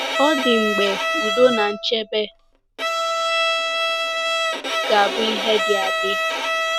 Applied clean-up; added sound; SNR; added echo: none; Bowed string instrument; 0 dB; none.